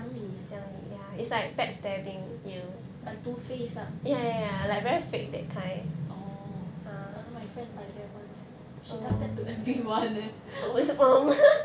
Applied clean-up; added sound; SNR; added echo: none; Bowed string instrument; 7 dB; none.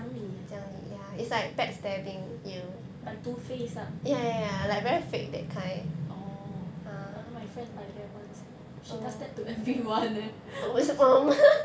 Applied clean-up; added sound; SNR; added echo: none; none; none; none.